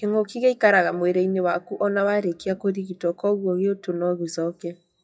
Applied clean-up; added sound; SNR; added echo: classical method WPE with log-MMSE.